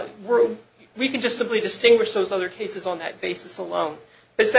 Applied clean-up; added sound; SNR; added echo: none; none; none; none.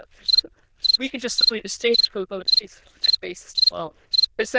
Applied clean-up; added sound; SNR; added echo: neural diffusion model UNIVERSE++.